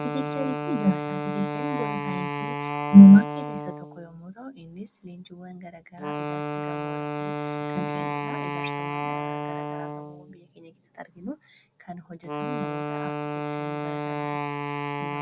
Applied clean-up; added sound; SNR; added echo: none; Wind instrument, woodwind instrument; 7 dB; none.